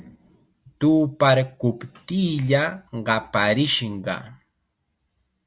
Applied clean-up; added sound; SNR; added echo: none; none; none; none.